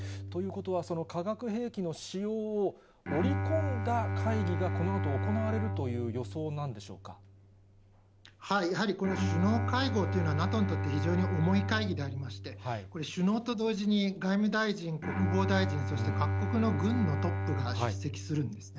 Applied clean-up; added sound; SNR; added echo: none; Bowed string instrument; 2 dB; none.